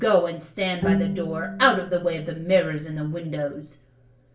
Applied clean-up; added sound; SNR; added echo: none; Bowed string instrument; 4 dB; reverberation time 0.3 s.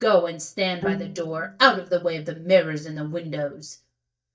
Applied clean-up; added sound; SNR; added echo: neural mask model DeepFilterNet 3.